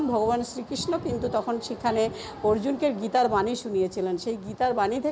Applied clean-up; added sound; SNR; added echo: none; none; none; none.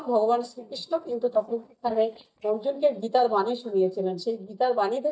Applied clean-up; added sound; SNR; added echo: neural mask model DeepFilterNet 3.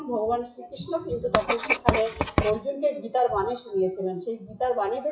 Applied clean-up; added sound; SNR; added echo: classical method WPE with log-MMSE.